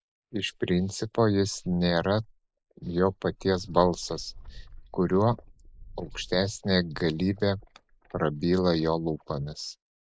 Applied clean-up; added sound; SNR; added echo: neural mask model Resemble Enhance denoiser.